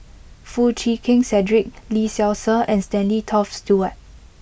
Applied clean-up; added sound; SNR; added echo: none; none; none; none.